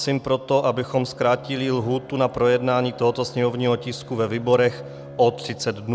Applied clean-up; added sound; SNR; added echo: none; Bowed string instrument; 18 dB; none.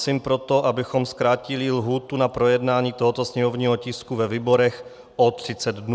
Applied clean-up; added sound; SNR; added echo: none; none; none; none.